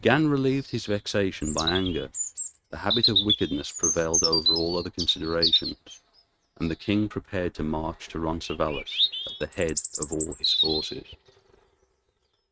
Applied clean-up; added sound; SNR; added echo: neural mask model RNNoise.